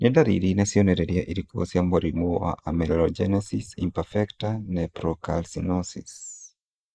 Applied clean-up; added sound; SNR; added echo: neural mask model Resemble Enhance denoiser.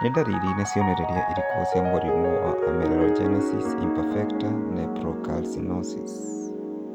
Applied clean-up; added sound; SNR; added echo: none; Piano; -3 dB; none.